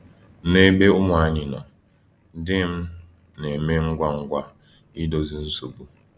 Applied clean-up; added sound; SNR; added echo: none; none; none; none.